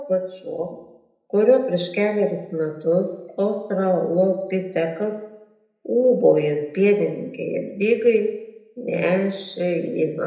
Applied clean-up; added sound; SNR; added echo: none; none; none; reverberation time 0.8 s.